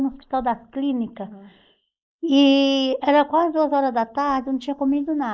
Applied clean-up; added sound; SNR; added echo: neural mask model Resemble Enhance denoiser.